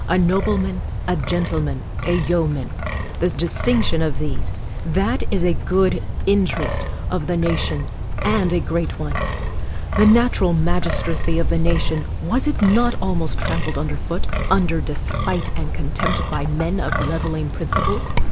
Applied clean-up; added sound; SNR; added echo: none; Wind; -1 dB; none.